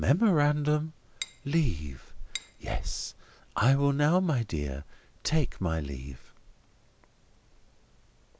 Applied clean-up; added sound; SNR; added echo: none; Cutlery, silverware / Dishes, pots, and pans; 14 dB; none.